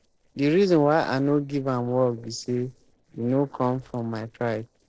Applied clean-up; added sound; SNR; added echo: neural separator model SepFormer DNS4.